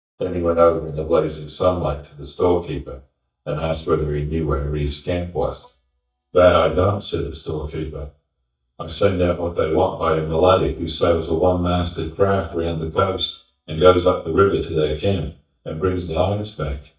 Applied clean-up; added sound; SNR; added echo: neural mask model DeepFilterNet 3.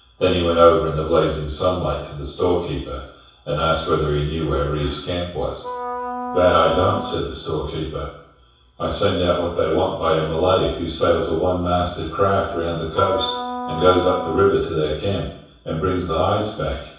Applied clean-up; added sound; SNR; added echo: none; Wind instrument, woodwind instrument; 9 dB; reverberation time 0.7 s.